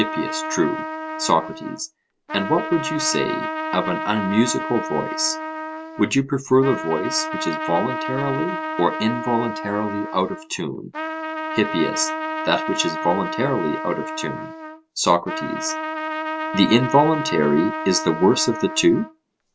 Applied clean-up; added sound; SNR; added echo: none; Trumpet; 6 dB; none.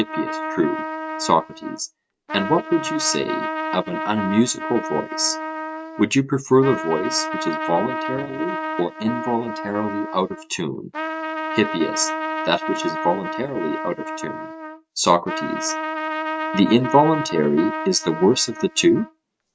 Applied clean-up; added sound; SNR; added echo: neural mask model RNNoise.